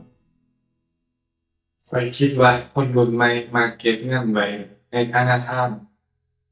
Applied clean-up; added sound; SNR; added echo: neural mask model DeepFilterNet 3.